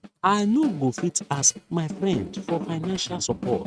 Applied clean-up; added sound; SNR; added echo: neural mask model RNNoise.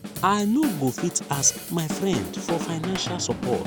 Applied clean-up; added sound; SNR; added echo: none; Drum / Drum kit; 7 dB; none.